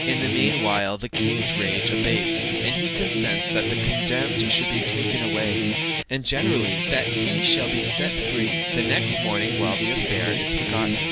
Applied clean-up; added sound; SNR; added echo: none; Guitar; -3 dB; none.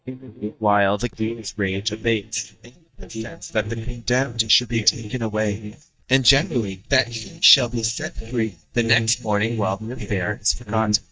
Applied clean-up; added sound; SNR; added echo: neural mask model DeepFilterNet 3.